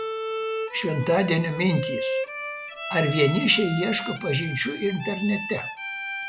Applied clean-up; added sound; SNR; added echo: none; Bowed string instrument; 6 dB; none.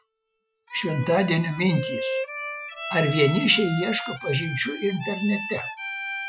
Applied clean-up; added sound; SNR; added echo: classical method Wiener filter.